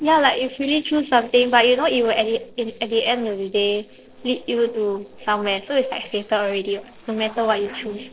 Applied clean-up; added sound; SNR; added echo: neural separator model SepFormer DNS4.